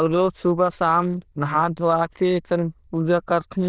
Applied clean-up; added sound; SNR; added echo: neural diffusion model UNIVERSE++.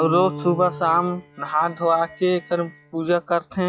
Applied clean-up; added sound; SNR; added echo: classical method log-MMSE.